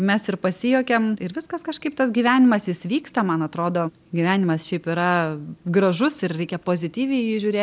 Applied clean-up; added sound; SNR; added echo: none; none; none; none.